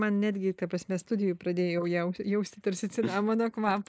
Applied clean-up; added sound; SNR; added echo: neural mask model Resemble Enhance denoiser.